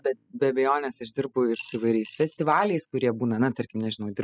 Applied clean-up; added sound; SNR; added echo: classical method spectral subtraction.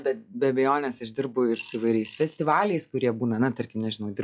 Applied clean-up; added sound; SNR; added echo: classical method log-MMSE.